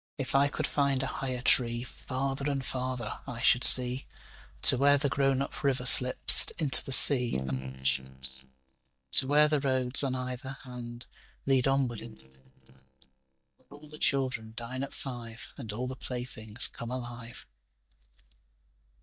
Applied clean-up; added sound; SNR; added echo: neural mask model DeepFilterNet 3.